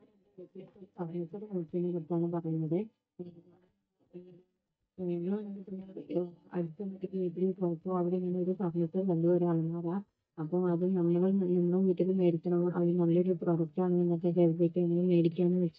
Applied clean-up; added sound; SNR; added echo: neural mask model DeepFilterNet 3.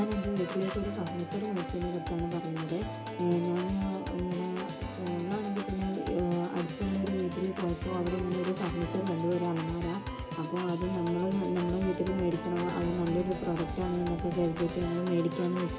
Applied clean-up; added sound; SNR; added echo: none; Organ; 6 dB; reverberation time 0.2 s.